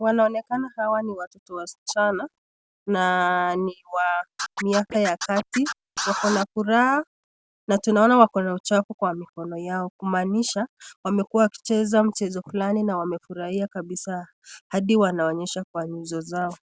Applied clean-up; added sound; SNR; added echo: none; Scratching (performance technique); 8 dB; none.